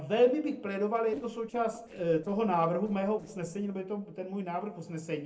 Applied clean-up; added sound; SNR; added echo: neural separator model SepFormer DNS4.